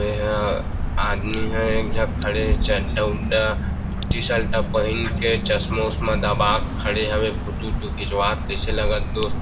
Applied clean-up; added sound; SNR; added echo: none; Drip / Water; 0 dB; reverberation time 0.6 s.